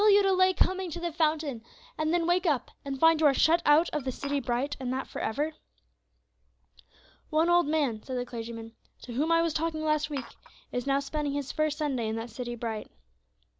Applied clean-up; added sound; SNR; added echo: none; Glass; 19 dB; none.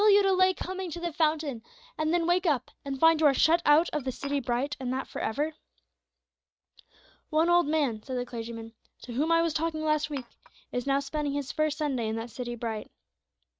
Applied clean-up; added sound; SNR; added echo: neural mask model RNNoise.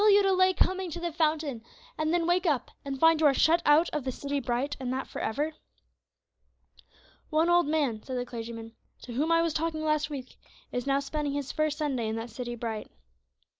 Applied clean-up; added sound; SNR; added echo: neural mask model Resemble Enhance denoiser.